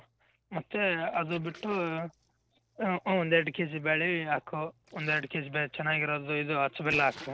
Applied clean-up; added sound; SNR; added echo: neural separator model SepFormer DNS4.